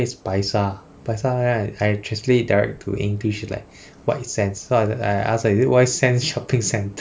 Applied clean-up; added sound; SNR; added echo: none; none; none; none.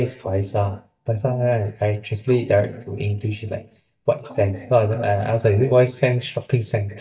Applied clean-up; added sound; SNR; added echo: neural mask model DeepFilterNet 3.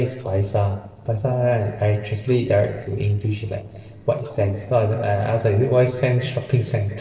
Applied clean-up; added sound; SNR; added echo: neural separator model SepFormer DNS4.